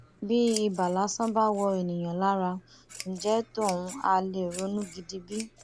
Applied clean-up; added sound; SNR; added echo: none; Scissors; 15 dB; none.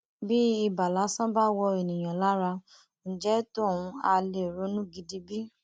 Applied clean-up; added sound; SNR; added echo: none; none; none; none.